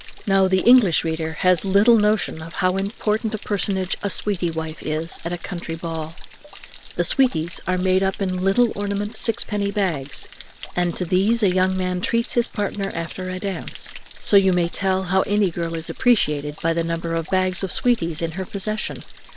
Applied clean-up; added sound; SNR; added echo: none; Stream / Trickle, dribble / Splash, splatter; 12 dB; none.